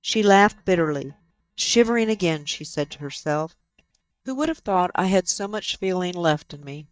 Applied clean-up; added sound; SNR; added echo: neural mask model DeepFilterNet 3.